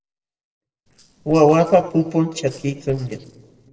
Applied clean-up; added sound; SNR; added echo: neural separator model SepFormer DNS4.